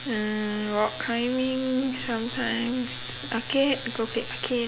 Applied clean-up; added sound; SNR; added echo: none; none; none; none.